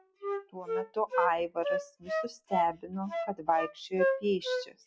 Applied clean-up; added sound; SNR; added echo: classical method log-MMSE.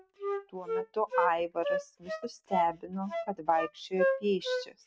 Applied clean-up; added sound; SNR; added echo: neural mask model RNNoise.